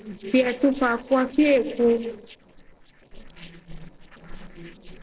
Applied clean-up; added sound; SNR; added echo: neural separator model SepFormer DNS4.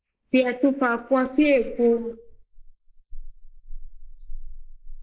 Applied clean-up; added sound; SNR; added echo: neural mask model Resemble Enhance denoiser.